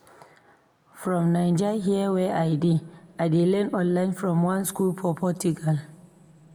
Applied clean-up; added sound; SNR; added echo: none; none; none; reverberation time 2.0 s.